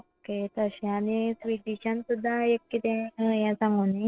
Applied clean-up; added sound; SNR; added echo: neural separator model SepFormer DNS4.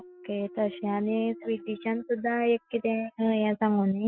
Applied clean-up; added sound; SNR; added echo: classical method Wiener filter.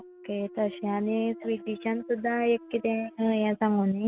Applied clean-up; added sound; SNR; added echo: none; Thump, thud; 18 dB; none.